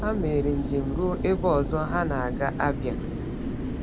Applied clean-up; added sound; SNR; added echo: none; Mechanical fan; 3 dB; none.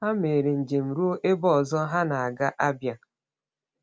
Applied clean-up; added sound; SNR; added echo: none; none; none; none.